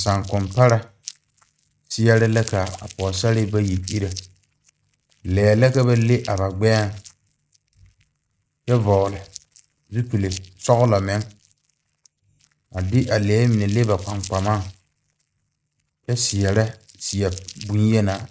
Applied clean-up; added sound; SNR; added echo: neural mask model RNNoise.